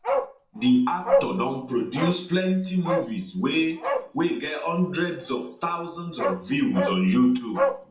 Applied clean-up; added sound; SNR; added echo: none; Bark; 5 dB; reverberation time 0.5 s.